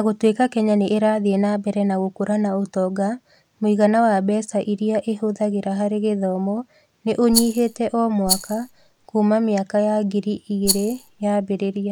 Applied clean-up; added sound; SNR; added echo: none; Rattle; 7 dB; none.